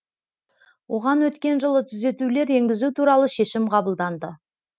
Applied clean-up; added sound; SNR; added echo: none; none; none; none.